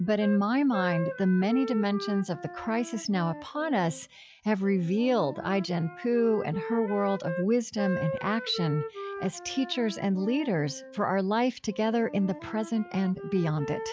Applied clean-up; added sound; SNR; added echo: classical method log-MMSE.